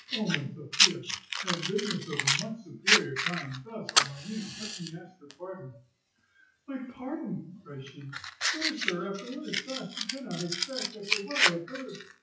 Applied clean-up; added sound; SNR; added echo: classical method WPE with log-MMSE.